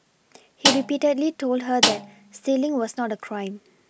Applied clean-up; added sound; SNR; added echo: none; Snare drum; 0 dB; none.